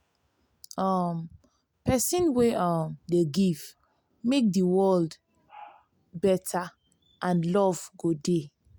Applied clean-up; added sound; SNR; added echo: none; none; none; none.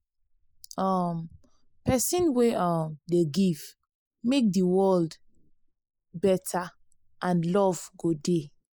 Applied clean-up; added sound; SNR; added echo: neural mask model Resemble Enhance denoiser.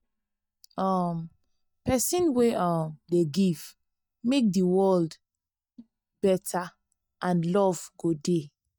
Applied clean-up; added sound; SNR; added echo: neural mask model DeepFilterNet 3.